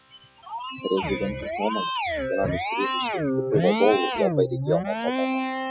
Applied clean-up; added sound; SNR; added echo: classical method spectral subtraction.